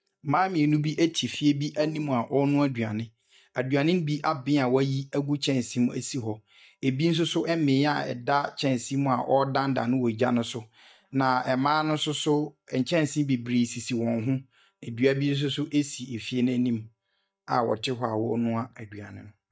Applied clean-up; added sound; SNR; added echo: neural mask model DeepFilterNet 3.